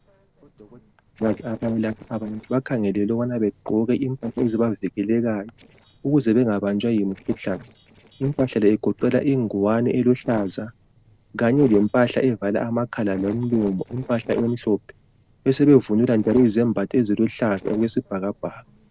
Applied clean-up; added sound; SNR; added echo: neural separator model SepFormer DNS4.